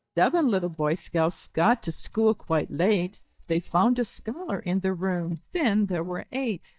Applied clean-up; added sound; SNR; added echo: neural mask model DeepFilterNet 3.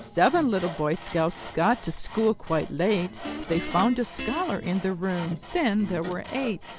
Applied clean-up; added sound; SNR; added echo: none; Sawing + Guitar; 12 dB; none.